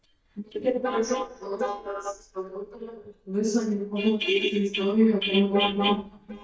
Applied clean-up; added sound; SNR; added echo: neural mask model DeepFilterNet 3.